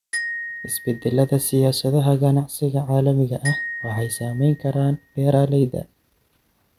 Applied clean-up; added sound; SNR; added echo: none; Glockenspiel; 14 dB; none.